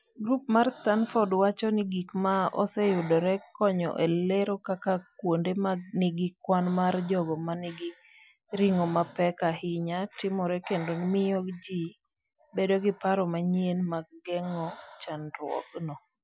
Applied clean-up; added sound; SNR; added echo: classical method Wiener filter.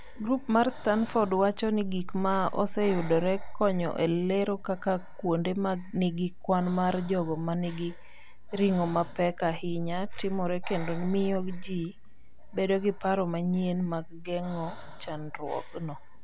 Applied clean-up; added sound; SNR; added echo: none; Breathing; 7 dB; none.